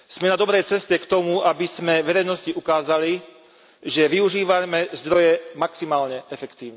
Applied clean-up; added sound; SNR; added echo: none; none; none; none.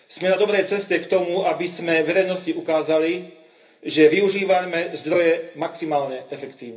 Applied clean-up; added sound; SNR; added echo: none; none; none; reverberation time 0.3 s.